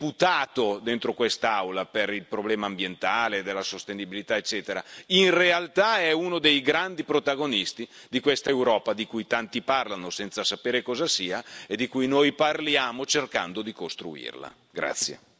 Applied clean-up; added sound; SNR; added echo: none; none; none; none.